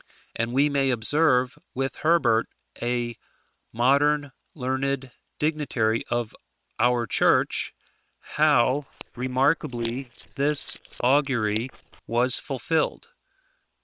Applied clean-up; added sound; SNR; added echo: neural separator model SepFormer WHAM!.